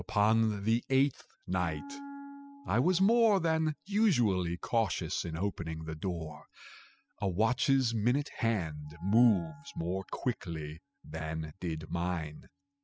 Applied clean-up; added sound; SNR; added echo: classical method spectral subtraction.